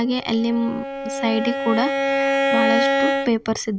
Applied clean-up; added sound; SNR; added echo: none; Bowed string instrument; -1 dB; none.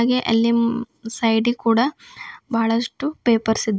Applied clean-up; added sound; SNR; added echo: none; none; none; none.